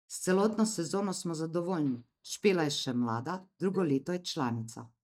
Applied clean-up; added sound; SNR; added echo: neural mask model DeepFilterNet 3.